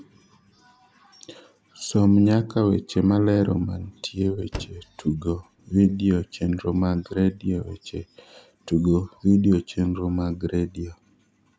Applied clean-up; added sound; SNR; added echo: none; Slam; 17 dB; none.